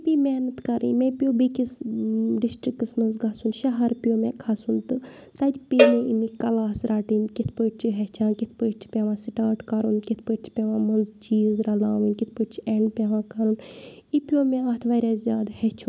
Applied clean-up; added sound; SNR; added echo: none; Cowbell; 1 dB; none.